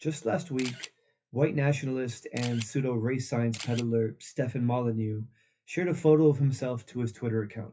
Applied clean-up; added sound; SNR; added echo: classical method WPE with log-MMSE.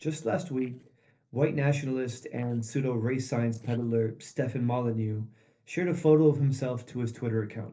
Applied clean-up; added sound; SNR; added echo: neural separator model SepFormer DNS4.